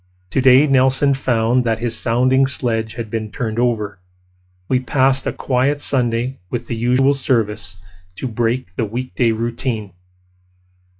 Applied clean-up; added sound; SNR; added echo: classical method log-MMSE.